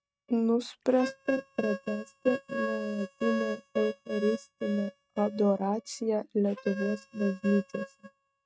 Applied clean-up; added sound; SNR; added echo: neural mask model RNNoise.